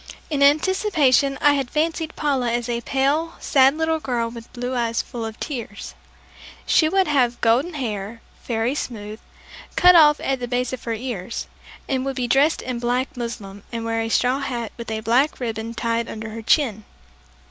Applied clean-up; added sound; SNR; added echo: none; none; none; none.